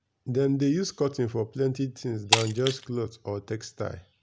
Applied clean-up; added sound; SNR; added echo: none; Shatter; 4 dB; none.